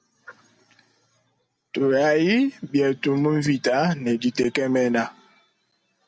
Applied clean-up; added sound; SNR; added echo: none; none; none; none.